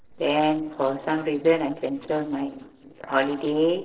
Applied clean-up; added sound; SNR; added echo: neural separator model SepFormer DNS4.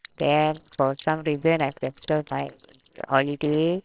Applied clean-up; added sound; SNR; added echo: neural separator model SepFormer WHAMR!.